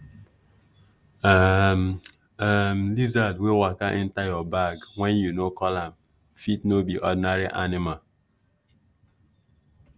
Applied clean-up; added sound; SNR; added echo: none; none; none; none.